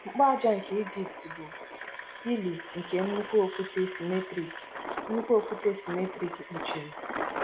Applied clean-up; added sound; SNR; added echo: none; Engine; 9 dB; none.